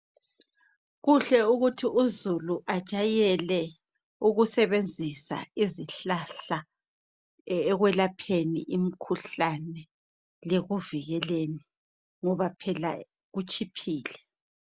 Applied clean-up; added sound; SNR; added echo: none; none; none; none.